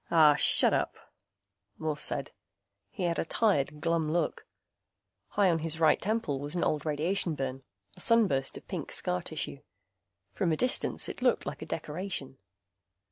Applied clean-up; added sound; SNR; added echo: none; none; none; none.